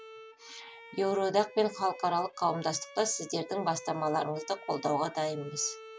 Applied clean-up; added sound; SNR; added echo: none; Bowed string instrument; 18 dB; none.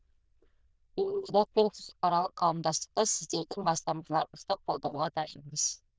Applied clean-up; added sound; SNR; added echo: neural diffusion model UNIVERSE++.